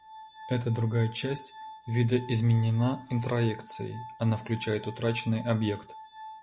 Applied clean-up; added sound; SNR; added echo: none; Glass; 17 dB; none.